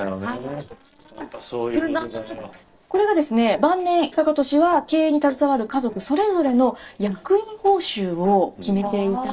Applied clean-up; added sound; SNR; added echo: neural separator model SepFormer DNS4.